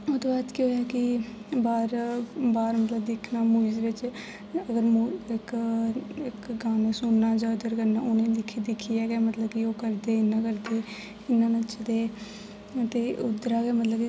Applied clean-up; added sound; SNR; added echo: none; none; none; none.